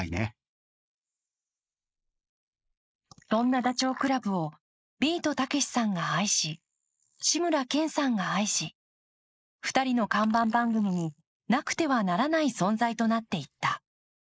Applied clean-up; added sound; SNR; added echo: neural mask model Resemble Enhance denoiser.